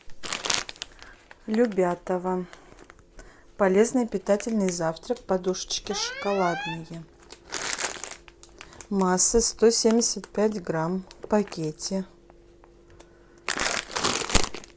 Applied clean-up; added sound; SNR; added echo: none; Alarm; 11 dB; none.